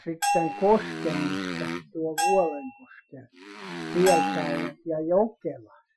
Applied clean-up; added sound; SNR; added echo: classical method Wiener filter.